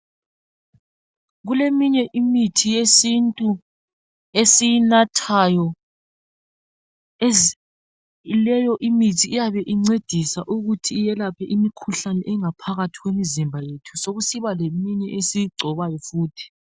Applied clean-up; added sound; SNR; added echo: none; none; none; none.